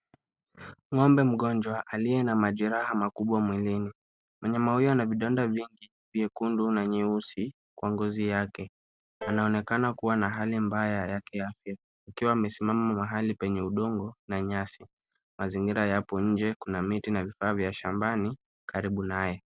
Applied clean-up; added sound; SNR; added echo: none; Piano; 17 dB; none.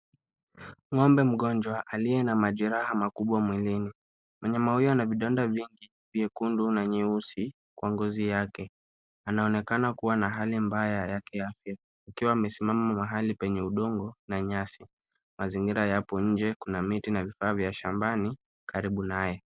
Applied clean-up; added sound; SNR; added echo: neural mask model Resemble Enhance denoiser.